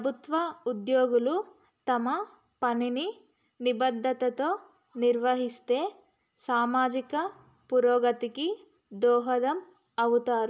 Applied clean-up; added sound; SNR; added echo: none; none; none; none.